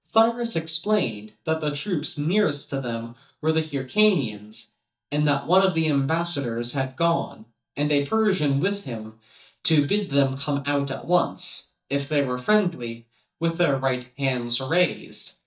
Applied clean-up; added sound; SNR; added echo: neural mask model DeepFilterNet 3.